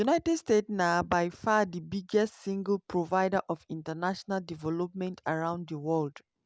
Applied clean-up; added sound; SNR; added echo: none; none; none; none.